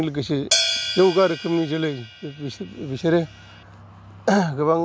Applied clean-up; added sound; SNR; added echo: none; Hi-hat; 6 dB; none.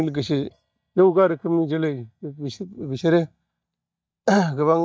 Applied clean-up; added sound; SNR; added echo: neural mask model DeepFilterNet 3.